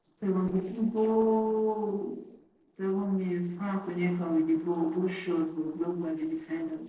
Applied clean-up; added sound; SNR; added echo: neural separator model SepFormer DNS4.